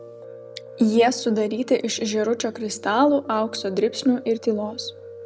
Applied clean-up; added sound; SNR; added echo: none; Piano; 18 dB; none.